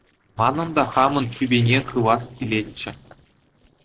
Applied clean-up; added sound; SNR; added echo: neural separator model SepFormer DNS4.